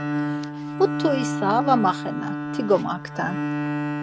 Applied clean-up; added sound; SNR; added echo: none; Bowed string instrument; 3 dB; none.